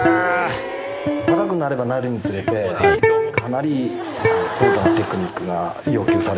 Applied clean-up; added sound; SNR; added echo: none; Electric guitar; -1 dB; none.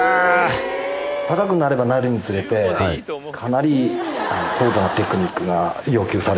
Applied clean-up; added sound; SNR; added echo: none; none; none; none.